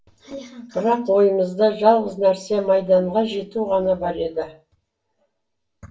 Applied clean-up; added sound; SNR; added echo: none; none; none; reverberation time 0.3 s.